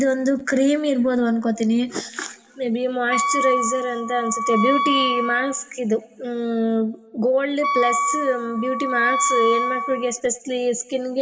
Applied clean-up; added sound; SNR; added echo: none; Wind instrument, woodwind instrument; 2 dB; reverberation time 1.1 s.